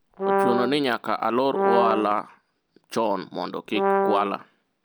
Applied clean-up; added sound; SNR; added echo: none; Brass instrument; -1 dB; none.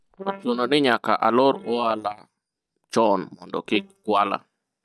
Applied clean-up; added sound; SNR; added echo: neural mask model DeepFilterNet 3.